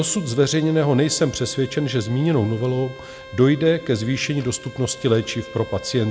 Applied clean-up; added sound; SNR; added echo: none; Bowed string instrument; 18 dB; none.